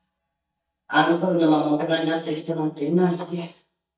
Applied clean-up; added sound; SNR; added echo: neural mask model DeepFilterNet 3.